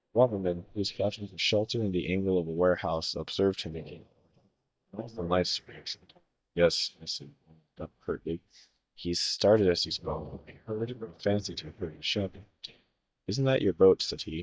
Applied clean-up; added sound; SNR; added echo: neural mask model DeepFilterNet 3.